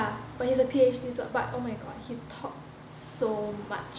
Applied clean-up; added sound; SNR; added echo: none; none; none; none.